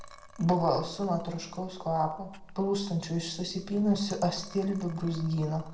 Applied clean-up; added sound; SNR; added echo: none; Liquid; 17 dB; reverberation time 0.5 s.